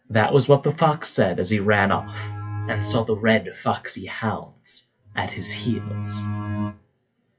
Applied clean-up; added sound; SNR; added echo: classical method WPE with log-MMSE.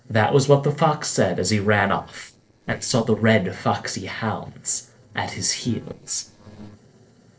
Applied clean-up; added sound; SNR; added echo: neural separator model SepFormer DNS4.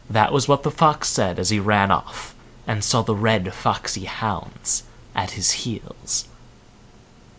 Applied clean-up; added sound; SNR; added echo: none; none; none; none.